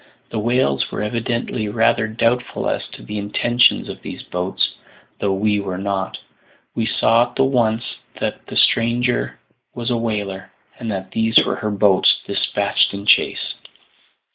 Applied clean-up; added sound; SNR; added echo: neural mask model Resemble Enhance denoiser.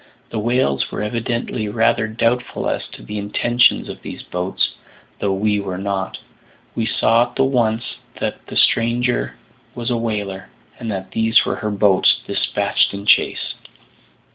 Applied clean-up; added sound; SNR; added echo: none; none; none; none.